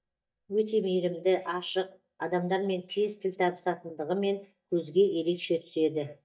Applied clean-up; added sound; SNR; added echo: neural mask model DeepFilterNet 3.